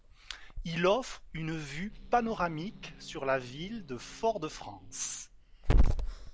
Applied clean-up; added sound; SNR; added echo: none; Growling / Hiss; -2 dB; none.